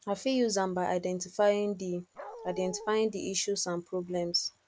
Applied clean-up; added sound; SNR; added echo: none; Dog; 12 dB; none.